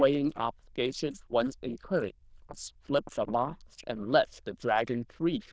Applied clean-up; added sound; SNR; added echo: neural diffusion model UNIVERSE++.